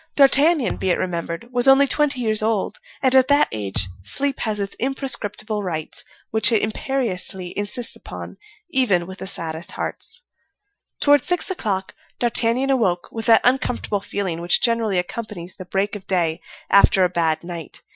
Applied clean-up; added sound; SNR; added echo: classical method Wiener filter.